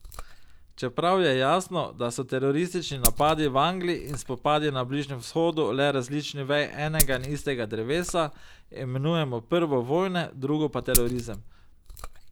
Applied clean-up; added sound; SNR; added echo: none; Glass; 7 dB; none.